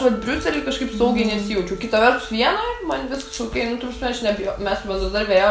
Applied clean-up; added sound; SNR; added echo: none; Wind instrument, woodwind instrument; 19 dB; none.